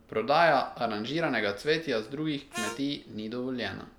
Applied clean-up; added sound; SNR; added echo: none; Harmonica; 10 dB; none.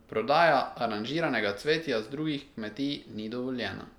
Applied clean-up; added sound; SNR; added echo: none; none; none; none.